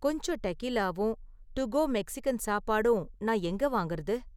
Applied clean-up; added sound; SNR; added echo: none; none; none; none.